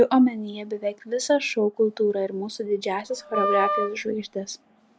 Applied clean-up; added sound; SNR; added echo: none; Wind instrument, woodwind instrument; 3 dB; none.